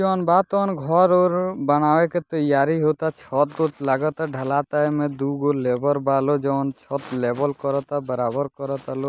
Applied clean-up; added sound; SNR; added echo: none; none; none; none.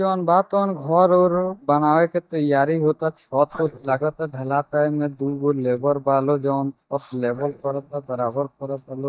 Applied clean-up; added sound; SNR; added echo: neural mask model DeepFilterNet 3.